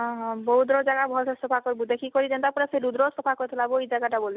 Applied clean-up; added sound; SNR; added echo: none; none; none; none.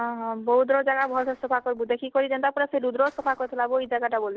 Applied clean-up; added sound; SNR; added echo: neural separator model SepFormer DNS4.